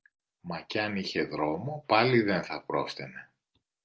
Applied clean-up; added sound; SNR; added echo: none; none; none; none.